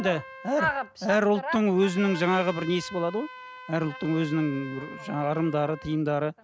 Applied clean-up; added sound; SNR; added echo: none; Trumpet; 17 dB; none.